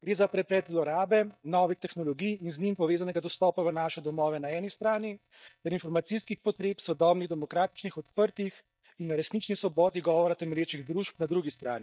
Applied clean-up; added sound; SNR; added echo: neural mask model DeepFilterNet 3.